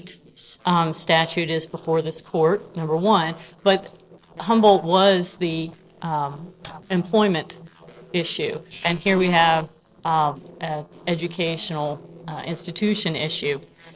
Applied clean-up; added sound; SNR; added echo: neural separator model SepFormer DNS4.